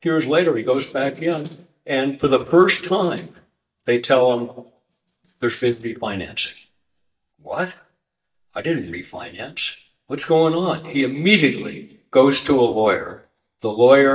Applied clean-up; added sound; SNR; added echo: neural mask model DeepFilterNet 3.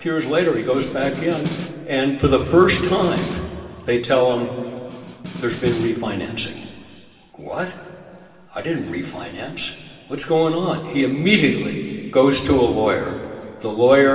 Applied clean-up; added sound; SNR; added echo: none; Snare drum; 12 dB; reverberation time 2.4 s.